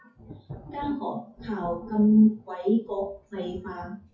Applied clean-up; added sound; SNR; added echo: classical method WPE with log-MMSE.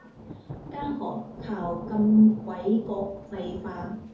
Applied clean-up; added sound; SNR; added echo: none; Thunder / Rain; 16 dB; reverberation time 0.5 s.